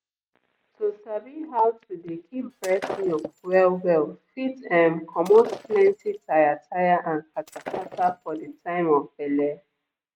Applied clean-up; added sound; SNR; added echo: neural mask model RNNoise.